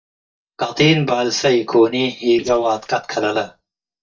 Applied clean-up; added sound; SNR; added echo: neural mask model DeepFilterNet 3.